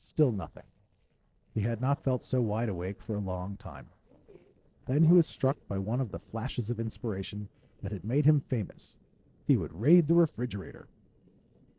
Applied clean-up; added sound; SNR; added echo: neural separator model SepFormer DNS4.